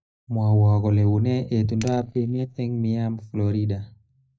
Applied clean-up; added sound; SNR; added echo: neural mask model DeepFilterNet 3.